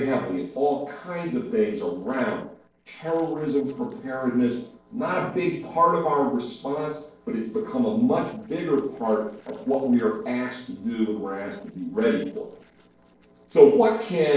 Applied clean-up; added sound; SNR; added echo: neural separator model SepFormer DNS4.